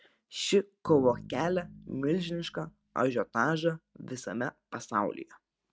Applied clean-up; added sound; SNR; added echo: neural mask model RNNoise.